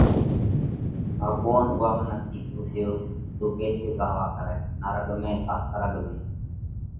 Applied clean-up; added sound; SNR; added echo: none; Explosion; -2 dB; reverberation time 1.2 s.